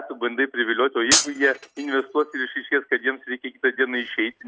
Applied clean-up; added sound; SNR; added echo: neural mask model RNNoise.